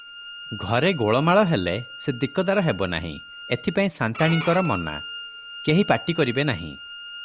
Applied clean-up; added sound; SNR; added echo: none; Bowed string instrument; 13 dB; none.